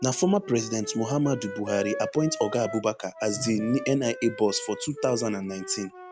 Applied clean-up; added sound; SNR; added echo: none; Wind instrument, woodwind instrument; 12 dB; none.